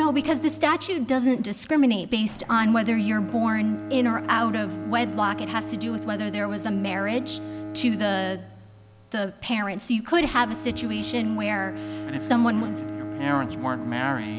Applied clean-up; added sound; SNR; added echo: none; Bowed string instrument; 10 dB; none.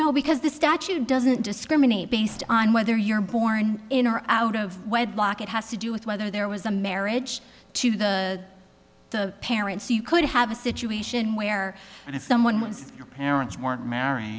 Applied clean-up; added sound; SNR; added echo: none; none; none; none.